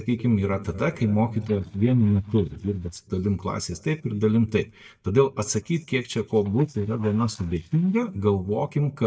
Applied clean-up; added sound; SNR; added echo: neural mask model DeepFilterNet 3.